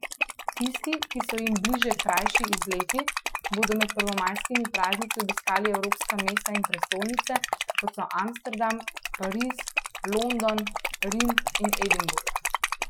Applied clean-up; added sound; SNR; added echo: classical method Wiener filter.